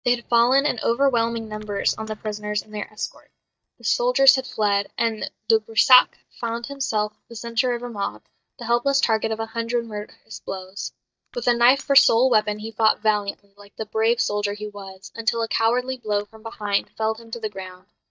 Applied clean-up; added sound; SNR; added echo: neural mask model DeepFilterNet 3.